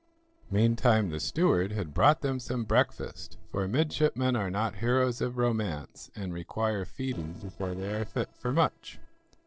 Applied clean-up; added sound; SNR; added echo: neural separator model SepFormer DNS4.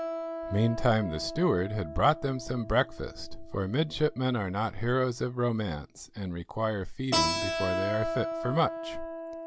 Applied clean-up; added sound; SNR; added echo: none; Keyboard (musical); 6 dB; none.